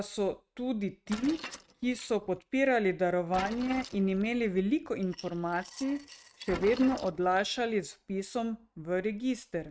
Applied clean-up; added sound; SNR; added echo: neural mask model RNNoise.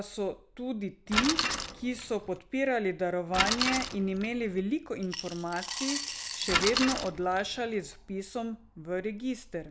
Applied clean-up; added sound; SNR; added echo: none; Coin (dropping) / Glass + Bicycle; 1 dB; none.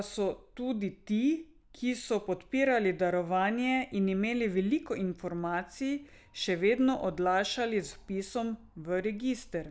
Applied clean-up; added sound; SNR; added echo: none; none; none; none.